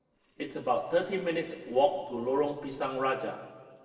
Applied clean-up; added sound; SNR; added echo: neural separator model SepFormer DNS4.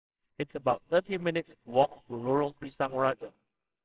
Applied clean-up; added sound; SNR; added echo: neural separator model SepFormer WHAMR!.